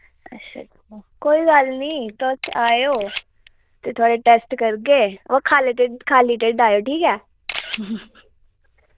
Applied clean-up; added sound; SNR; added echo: neural diffusion model UNIVERSE++.